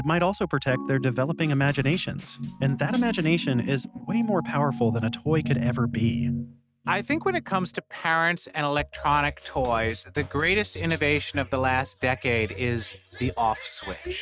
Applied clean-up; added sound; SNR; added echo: neural mask model RNNoise.